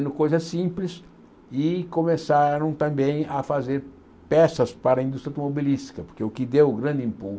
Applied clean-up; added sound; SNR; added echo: none; none; none; none.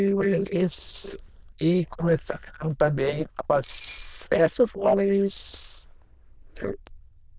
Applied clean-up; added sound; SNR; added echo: neural diffusion model UNIVERSE++.